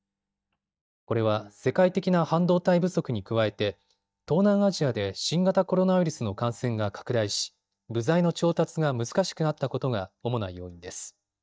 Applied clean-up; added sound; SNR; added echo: neural mask model DeepFilterNet 3.